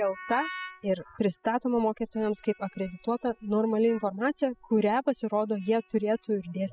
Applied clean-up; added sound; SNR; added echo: classical method spectral subtraction.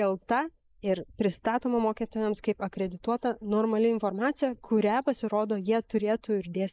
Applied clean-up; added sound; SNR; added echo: neural mask model Resemble Enhance denoiser.